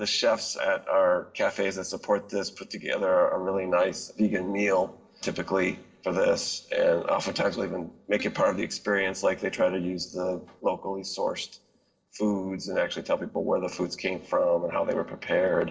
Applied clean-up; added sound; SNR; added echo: neural separator model SepFormer DNS4.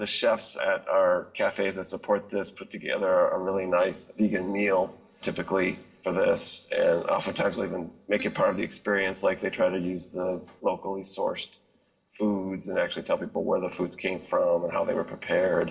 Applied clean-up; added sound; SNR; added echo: none; Keyboard (musical); 20 dB; reverberation time 0.4 s.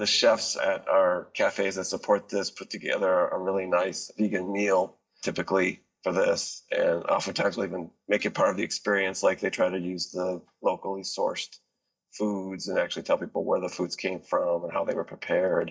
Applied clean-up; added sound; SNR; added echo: neural mask model DeepFilterNet 3.